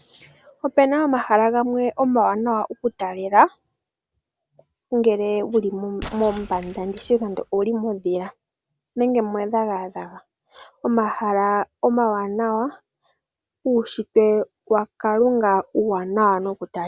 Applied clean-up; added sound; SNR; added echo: none; Explosion; 17 dB; none.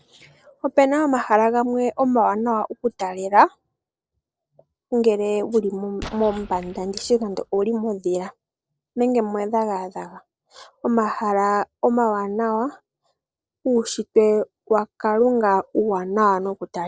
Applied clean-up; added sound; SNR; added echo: neural separator model SepFormer DNS4.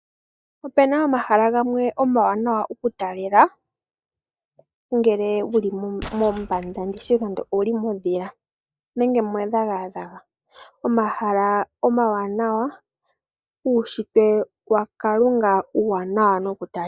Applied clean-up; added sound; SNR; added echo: neural mask model DeepFilterNet 3.